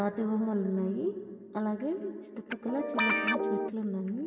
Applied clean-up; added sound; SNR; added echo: none; Guitar; -2 dB; reverberation time 2.8 s.